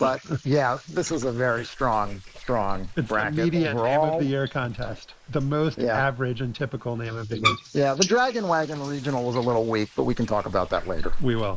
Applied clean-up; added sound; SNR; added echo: neural mask model Resemble Enhance denoiser.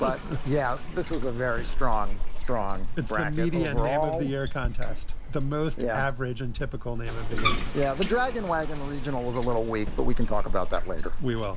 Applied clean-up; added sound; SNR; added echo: none; Bathtub (filling or washing); -3 dB; none.